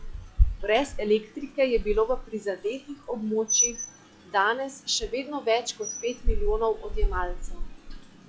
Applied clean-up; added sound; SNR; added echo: classical method log-MMSE.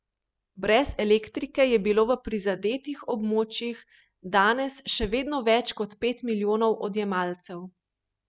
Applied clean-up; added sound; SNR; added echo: none; none; none; none.